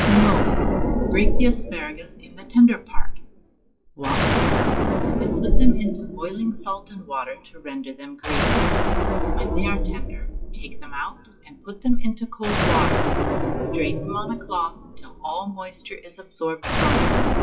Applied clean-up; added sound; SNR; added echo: classical method WPE with log-MMSE.